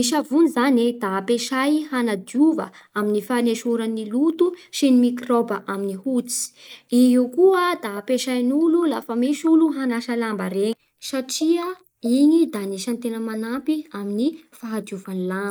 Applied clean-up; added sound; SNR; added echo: neural mask model Resemble Enhance denoiser.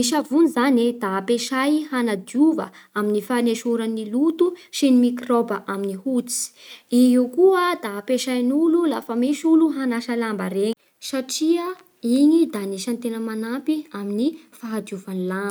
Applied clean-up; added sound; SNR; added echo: none; none; none; none.